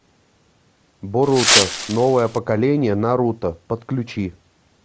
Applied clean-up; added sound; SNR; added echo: none; Wind; -1 dB; none.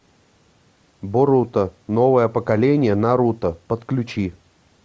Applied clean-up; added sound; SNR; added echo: none; none; none; none.